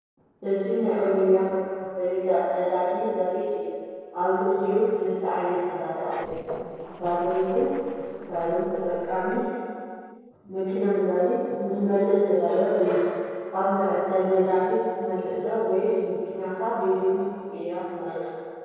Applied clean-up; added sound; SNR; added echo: neural separator model SepFormer DNS4.